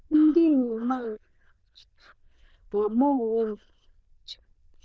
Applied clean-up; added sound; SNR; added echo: neural diffusion model UNIVERSE++.